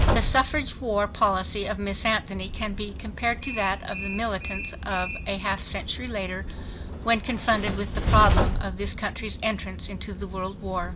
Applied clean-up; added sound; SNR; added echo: none; Train; 2 dB; none.